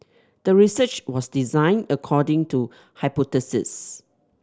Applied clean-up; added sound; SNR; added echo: none; none; none; none.